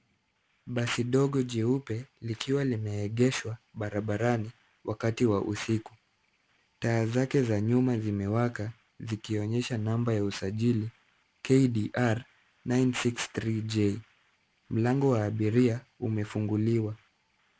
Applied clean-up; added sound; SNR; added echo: none; none; none; none.